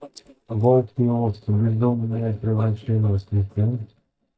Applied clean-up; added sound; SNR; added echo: neural mask model DeepFilterNet 3.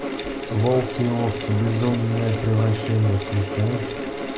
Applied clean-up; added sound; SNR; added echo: none; Mechanical fan; 6 dB; none.